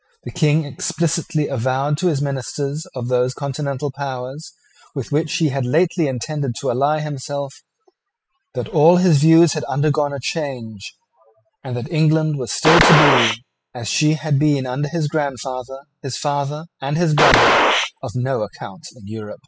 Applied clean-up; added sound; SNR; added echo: classical method spectral subtraction.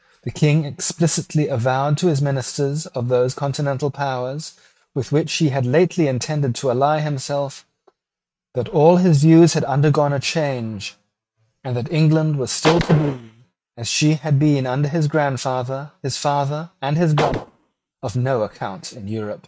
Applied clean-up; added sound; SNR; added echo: neural mask model RNNoise.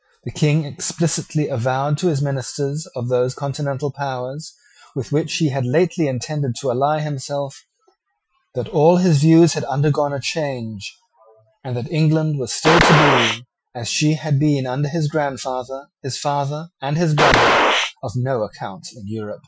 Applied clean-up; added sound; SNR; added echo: classical method Wiener filter.